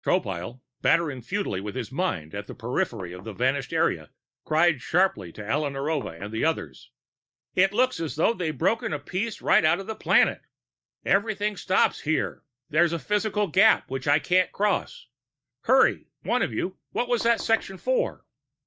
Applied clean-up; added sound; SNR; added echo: neural mask model DeepFilterNet 3.